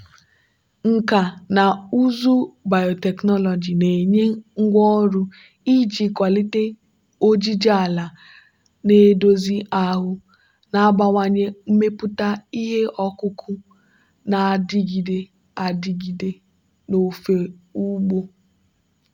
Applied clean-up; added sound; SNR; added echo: none; none; none; none.